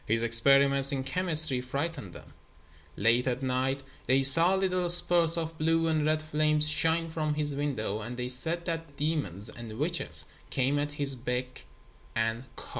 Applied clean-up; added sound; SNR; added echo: none; none; none; none.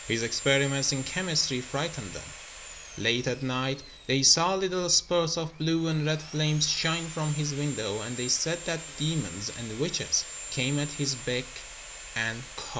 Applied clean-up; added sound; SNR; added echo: none; Sawing; 13 dB; none.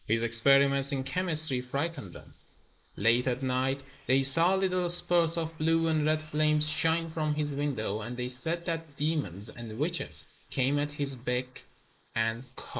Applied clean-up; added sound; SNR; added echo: neural mask model Resemble Enhance denoiser.